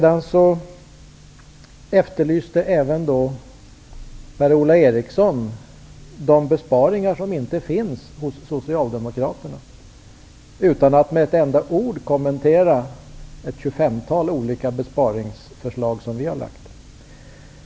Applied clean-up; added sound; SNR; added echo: none; none; none; none.